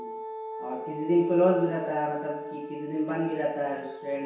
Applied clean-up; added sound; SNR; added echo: none; Wind instrument, woodwind instrument; 10 dB; reverberation time 0.7 s.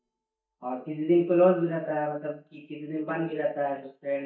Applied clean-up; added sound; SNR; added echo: neural mask model DeepFilterNet 3.